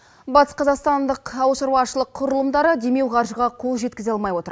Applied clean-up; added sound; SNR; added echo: none; none; none; none.